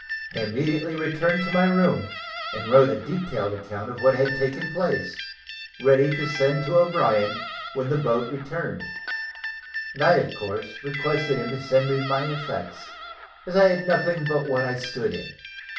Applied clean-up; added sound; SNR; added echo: none; Guitar; 10 dB; reverberation time 0.4 s.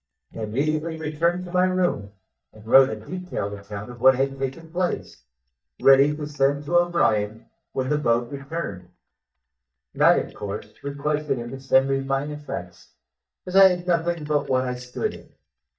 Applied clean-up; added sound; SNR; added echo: neural mask model DeepFilterNet 3.